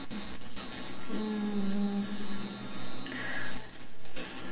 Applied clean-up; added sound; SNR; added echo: none; none; none; reverberation time 2.5 s.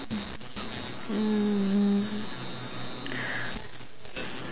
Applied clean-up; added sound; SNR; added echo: none; none; none; none.